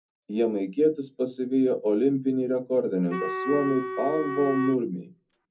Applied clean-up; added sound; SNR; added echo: none; Wind instrument, woodwind instrument; 8 dB; reverberation time 0.3 s.